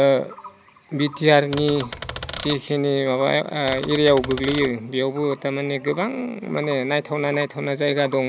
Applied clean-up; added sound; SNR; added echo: none; Typewriter; 12 dB; none.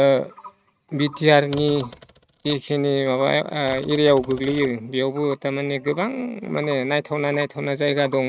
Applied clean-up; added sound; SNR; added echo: neural mask model RNNoise.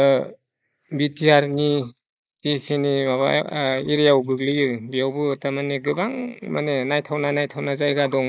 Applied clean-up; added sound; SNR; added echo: neural mask model Resemble Enhance denoiser.